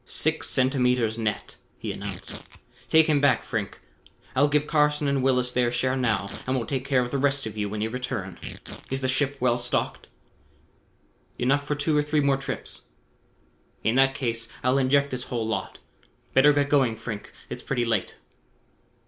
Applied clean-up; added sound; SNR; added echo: none; Tearing; 17 dB; none.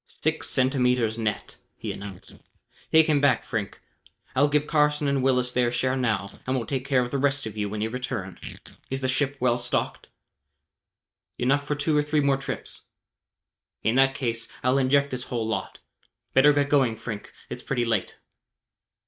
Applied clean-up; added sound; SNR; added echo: neural mask model DeepFilterNet 3.